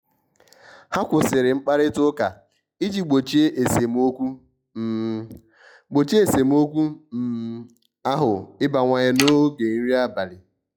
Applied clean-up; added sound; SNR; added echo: classical method log-MMSE.